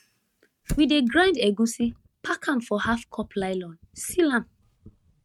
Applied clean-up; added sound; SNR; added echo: neural mask model RNNoise.